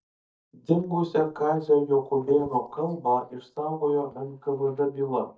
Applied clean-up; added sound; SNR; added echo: neural mask model DeepFilterNet 3.